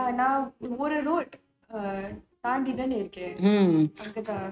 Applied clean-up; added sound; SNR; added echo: neural mask model RNNoise.